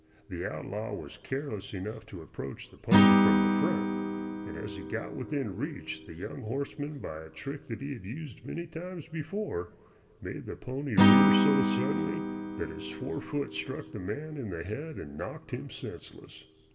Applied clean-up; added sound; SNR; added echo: none; Acoustic guitar / Strum; -4 dB; reverberation time 1.0 s.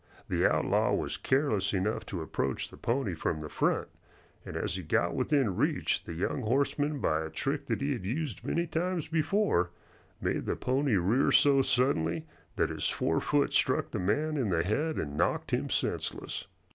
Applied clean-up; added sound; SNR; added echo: none; none; none; none.